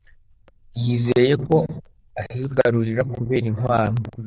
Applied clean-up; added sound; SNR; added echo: neural diffusion model UNIVERSE++.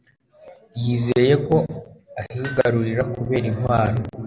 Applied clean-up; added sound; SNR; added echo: none; Hammer; 20 dB; none.